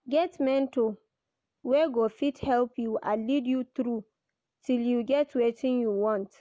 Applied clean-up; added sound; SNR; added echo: none; none; none; none.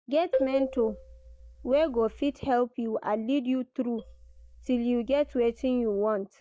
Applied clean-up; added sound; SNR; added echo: neural mask model DeepFilterNet 3.